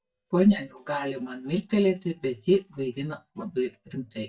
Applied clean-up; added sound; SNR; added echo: neural mask model DeepFilterNet 3.